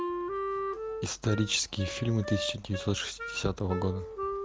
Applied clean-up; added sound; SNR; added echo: none; Wind instrument, woodwind instrument; 5 dB; none.